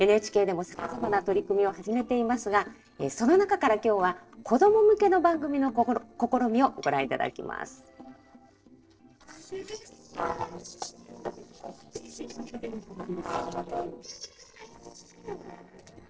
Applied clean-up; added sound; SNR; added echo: neural separator model SepFormer DNS4.